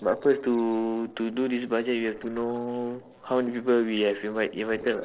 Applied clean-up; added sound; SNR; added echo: neural separator model SepFormer DNS4.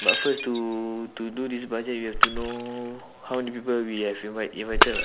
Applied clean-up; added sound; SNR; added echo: none; Shatter; 0 dB; none.